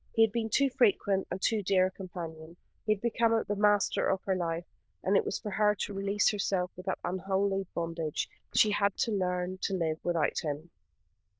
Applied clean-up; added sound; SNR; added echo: neural diffusion model UNIVERSE++.